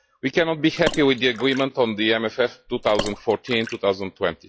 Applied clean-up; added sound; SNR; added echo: classical method log-MMSE.